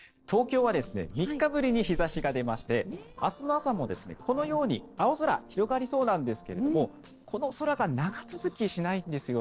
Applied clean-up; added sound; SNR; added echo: neural separator model SepFormer DNS4.